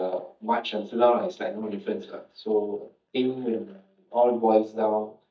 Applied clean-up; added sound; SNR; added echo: neural mask model DeepFilterNet 3.